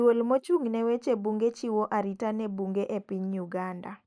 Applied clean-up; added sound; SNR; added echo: neural mask model Resemble Enhance denoiser.